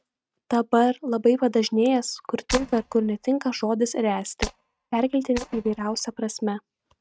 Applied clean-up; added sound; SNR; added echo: neural mask model RNNoise.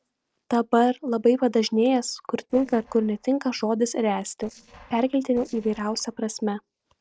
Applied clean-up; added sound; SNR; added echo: neural separator model SepFormer DNS4.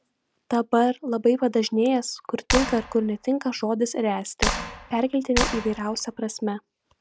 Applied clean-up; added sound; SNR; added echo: none; Clapping; 4 dB; none.